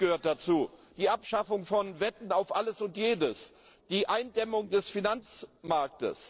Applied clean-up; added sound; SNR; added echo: neural separator model SepFormer DNS4.